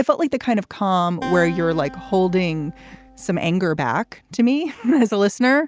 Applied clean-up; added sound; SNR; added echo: none; Acoustic guitar; 17 dB; none.